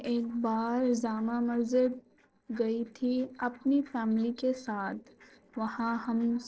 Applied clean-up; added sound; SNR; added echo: neural separator model SepFormer DNS4.